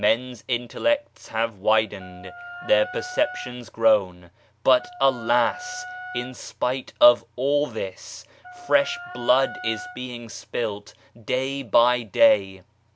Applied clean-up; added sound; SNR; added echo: none; Wind instrument, woodwind instrument; 14 dB; none.